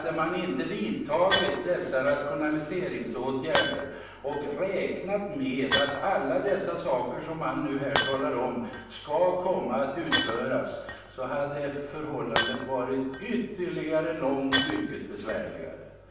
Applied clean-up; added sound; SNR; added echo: none; Shatter; 7 dB; reverberation time 0.7 s.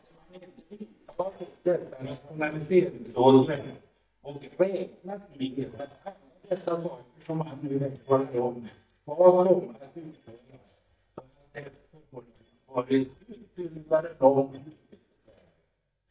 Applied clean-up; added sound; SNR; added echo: neural mask model DeepFilterNet 3.